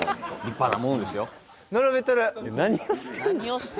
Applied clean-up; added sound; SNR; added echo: none; none; none; none.